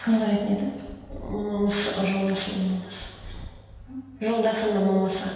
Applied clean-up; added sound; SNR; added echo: none; Purr; 19 dB; reverberation time 1.2 s.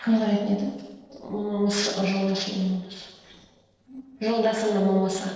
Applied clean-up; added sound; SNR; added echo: neural separator model SepFormer DNS4.